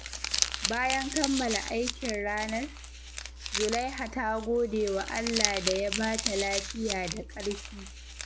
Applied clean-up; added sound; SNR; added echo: none; Crumpling, crinkling; 3 dB; none.